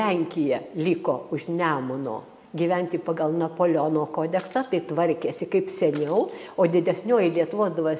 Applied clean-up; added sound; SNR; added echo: none; Shatter; 13 dB; none.